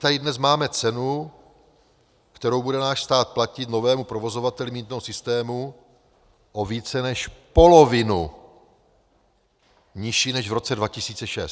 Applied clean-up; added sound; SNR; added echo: none; none; none; none.